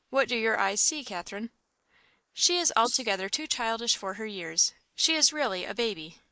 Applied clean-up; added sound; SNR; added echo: neural mask model Resemble Enhance denoiser.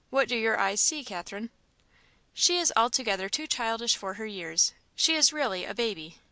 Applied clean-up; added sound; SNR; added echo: none; none; none; none.